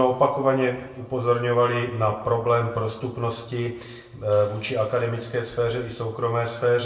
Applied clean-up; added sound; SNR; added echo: none; none; none; reverberation time 0.8 s.